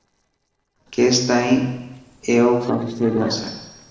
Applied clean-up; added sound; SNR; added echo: neural separator model SepFormer DNS4.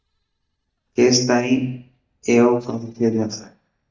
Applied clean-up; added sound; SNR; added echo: neural mask model DeepFilterNet 3.